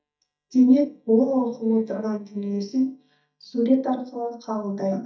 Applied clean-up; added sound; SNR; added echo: neural mask model DeepFilterNet 3.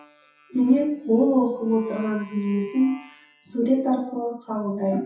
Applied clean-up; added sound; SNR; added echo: classical method WPE with log-MMSE.